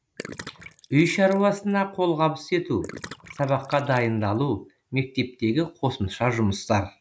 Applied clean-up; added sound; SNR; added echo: neural mask model Resemble Enhance denoiser.